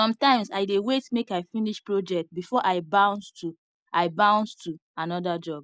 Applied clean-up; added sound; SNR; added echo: none; none; none; none.